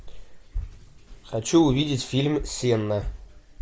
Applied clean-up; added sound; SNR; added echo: none; none; none; none.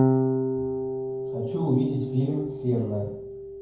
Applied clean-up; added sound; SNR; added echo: none; Electric guitar / Bass guitar; -1 dB; reverberation time 0.9 s.